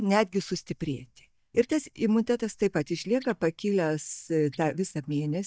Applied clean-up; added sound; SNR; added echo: neural mask model DeepFilterNet 3.